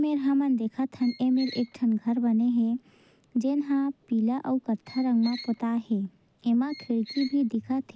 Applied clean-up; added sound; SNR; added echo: none; Squeak; 17 dB; none.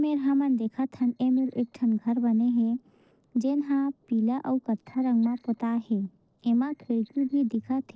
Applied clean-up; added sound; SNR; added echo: neural separator model SepFormer DNS4.